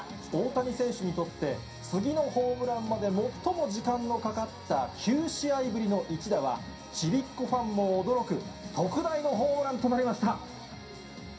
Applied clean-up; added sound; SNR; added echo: none; none; none; reverberation time 0.3 s.